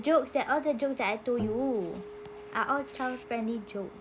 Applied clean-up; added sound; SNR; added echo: none; Acoustic guitar; 13 dB; none.